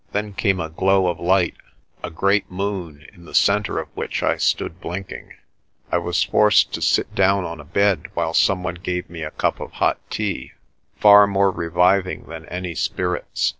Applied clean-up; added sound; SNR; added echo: none; none; none; none.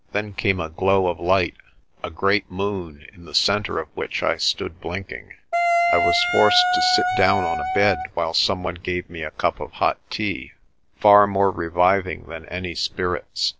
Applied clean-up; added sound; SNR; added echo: none; Wind instrument, woodwind instrument; -1 dB; none.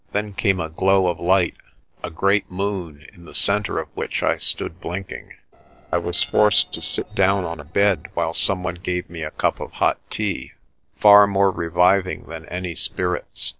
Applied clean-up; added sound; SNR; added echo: neural separator model SepFormer DNS4.